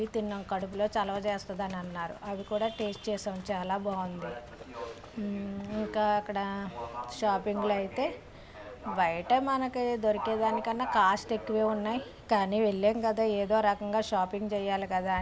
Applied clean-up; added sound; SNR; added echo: none; Livestock, farm animals, working animals; 13 dB; none.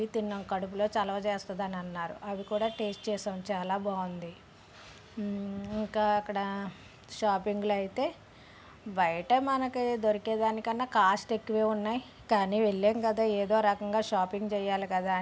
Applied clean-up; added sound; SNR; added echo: none; none; none; none.